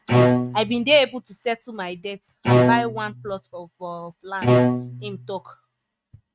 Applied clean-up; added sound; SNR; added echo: neural mask model RNNoise.